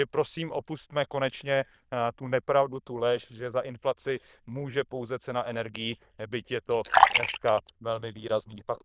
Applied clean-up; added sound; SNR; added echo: neural diffusion model UNIVERSE++.